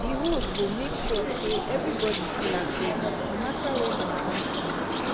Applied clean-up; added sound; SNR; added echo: none; Bird; -3 dB; none.